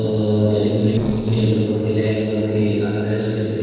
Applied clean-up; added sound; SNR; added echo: neural separator model SepFormer DNS4.